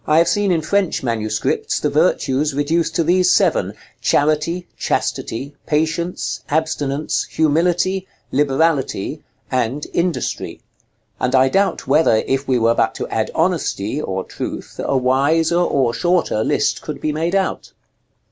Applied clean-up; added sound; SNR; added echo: none; none; none; none.